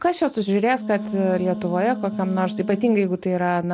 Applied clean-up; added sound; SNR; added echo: none; Wind instrument, woodwind instrument; 10 dB; none.